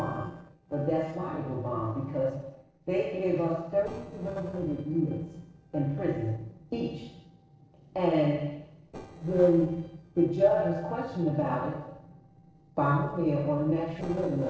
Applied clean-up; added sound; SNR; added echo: neural separator model SepFormer DNS4.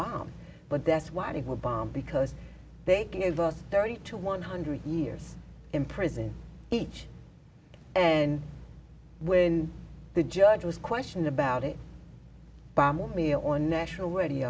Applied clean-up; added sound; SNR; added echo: none; none; none; none.